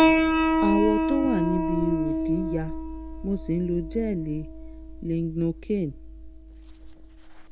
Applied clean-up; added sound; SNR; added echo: none; Piano; -2 dB; none.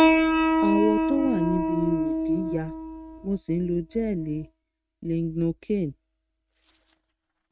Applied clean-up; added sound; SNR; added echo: neural mask model RNNoise.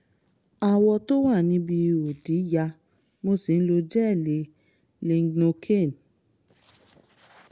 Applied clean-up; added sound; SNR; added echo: none; none; none; none.